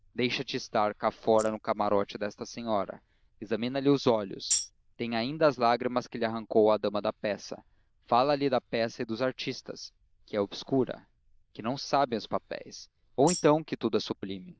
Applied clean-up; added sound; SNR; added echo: neural diffusion model UNIVERSE++.